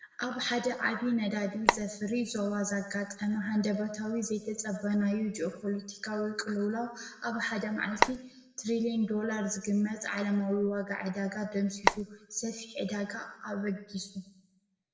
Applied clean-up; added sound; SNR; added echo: none; Telephone; -4 dB; reverberation time 0.8 s.